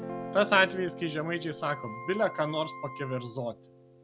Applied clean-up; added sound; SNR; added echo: none; Guitar + Wind instrument, woodwind instrument; 11 dB; none.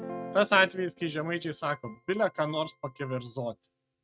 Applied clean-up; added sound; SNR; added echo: neural mask model RNNoise.